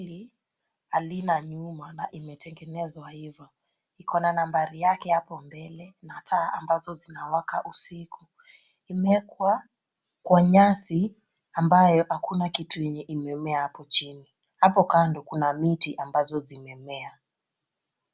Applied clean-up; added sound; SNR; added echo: none; none; none; none.